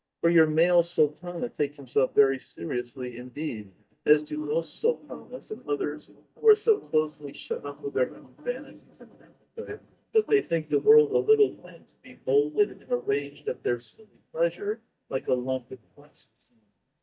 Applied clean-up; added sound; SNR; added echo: neural mask model DeepFilterNet 3.